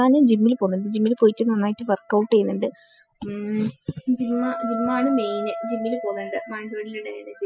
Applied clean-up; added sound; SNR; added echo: classical method spectral subtraction.